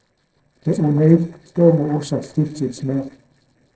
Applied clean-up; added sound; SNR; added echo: neural separator model SepFormer DNS4.